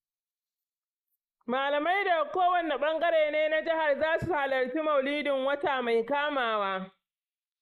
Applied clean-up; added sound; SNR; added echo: neural mask model Resemble Enhance denoiser.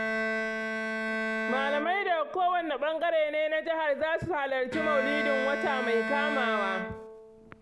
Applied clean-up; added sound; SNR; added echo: none; Bowed string instrument; 3 dB; none.